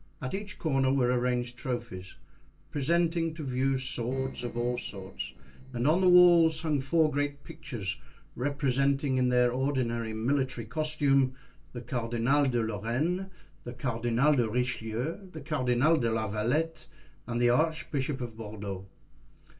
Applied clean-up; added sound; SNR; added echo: neural separator model SepFormer DNS4.